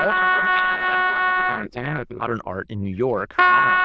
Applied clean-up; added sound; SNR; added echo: neural diffusion model UNIVERSE++.